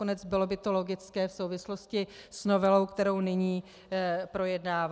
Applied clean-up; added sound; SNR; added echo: none; none; none; none.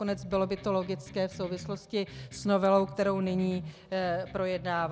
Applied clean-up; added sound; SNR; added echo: none; Electric guitar; 15 dB; none.